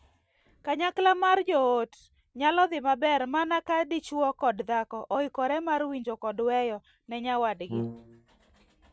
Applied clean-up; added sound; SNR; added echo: none; Brass instrument; 8 dB; none.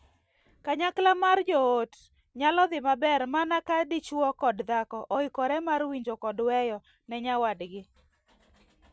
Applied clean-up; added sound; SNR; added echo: none; none; none; none.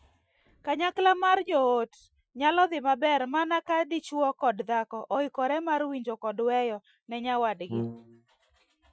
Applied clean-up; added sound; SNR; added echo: classical method Wiener filter.